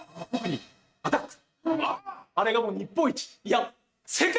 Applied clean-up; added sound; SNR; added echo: neural mask model RNNoise.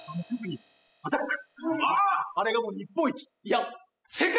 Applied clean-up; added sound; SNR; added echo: classical method spectral subtraction.